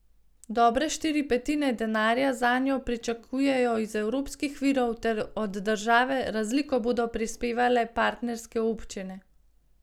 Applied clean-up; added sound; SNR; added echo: none; none; none; none.